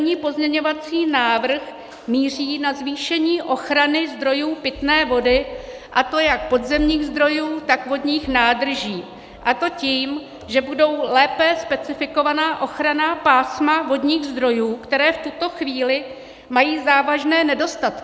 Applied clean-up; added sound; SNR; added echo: none; none; none; none.